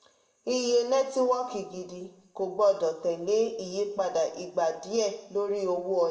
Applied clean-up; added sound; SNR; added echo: none; none; none; reverberation time 0.8 s.